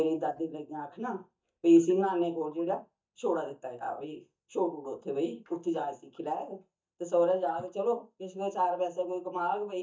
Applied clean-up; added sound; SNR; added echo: neural mask model DeepFilterNet 3.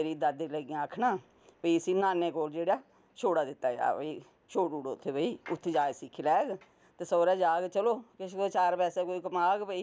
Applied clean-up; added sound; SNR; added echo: none; none; none; none.